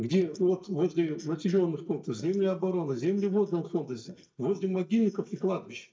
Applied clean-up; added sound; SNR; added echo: neural mask model DeepFilterNet 3.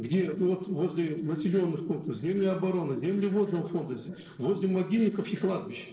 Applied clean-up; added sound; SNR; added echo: neural separator model SepFormer DNS4.